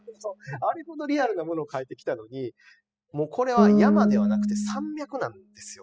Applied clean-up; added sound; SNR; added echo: classical method spectral subtraction.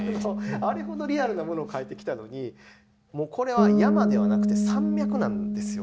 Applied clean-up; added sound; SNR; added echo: none; Bass guitar; -4 dB; none.